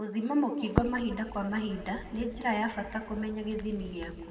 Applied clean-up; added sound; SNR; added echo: none; Crackle; 7 dB; reverberation time 1.9 s.